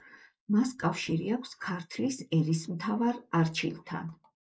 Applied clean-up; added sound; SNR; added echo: neural mask model Resemble Enhance denoiser.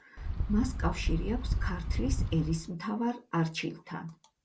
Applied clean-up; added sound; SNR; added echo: none; Wind; -2 dB; none.